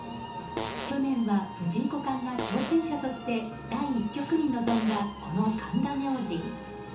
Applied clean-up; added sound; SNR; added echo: none; Fart; 10 dB; reverberation time 0.8 s.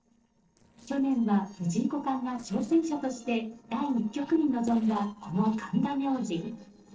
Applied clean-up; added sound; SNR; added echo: neural separator model SepFormer DNS4.